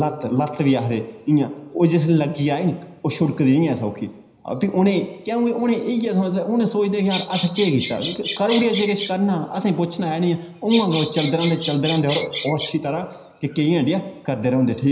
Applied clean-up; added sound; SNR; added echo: none; Bird vocalization, bird call, bird song; 9 dB; reverberation time 0.9 s.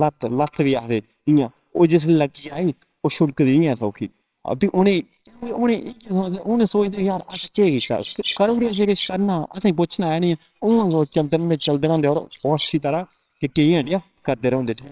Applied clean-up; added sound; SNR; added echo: neural separator model SepFormer WHAMR!.